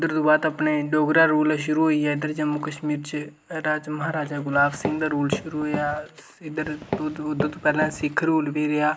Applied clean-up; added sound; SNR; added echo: none; Walk, footsteps; 8 dB; none.